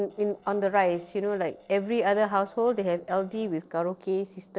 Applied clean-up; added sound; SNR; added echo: neural separator model SepFormer DNS4.